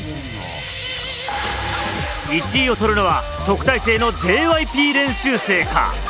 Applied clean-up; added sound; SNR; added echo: none; Tools; 17 dB; none.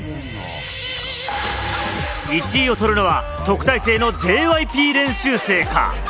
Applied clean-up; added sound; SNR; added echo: none; none; none; none.